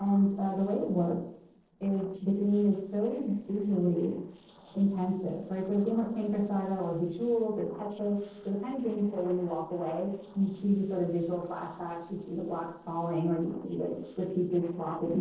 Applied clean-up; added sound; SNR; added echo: neural separator model SepFormer DNS4.